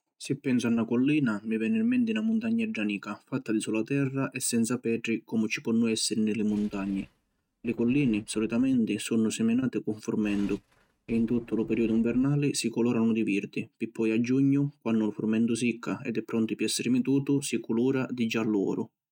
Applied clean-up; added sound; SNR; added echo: neural mask model RNNoise.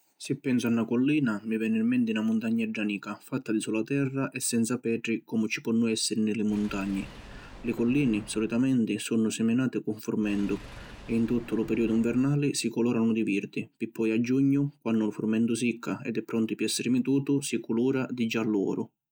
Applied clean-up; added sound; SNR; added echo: none; Engine / Car; 18 dB; none.